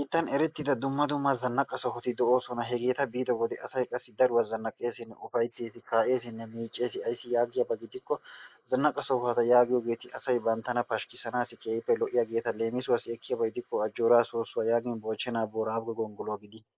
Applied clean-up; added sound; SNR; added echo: neural mask model Resemble Enhance denoiser.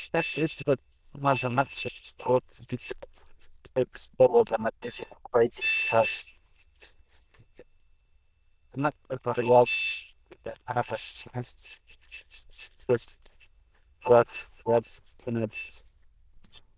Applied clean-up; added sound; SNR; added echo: neural diffusion model UNIVERSE++.